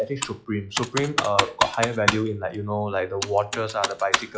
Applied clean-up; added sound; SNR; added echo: classical method log-MMSE.